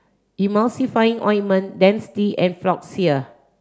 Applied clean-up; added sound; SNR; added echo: none; none; none; none.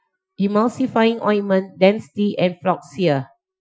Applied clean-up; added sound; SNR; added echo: classical method Wiener filter.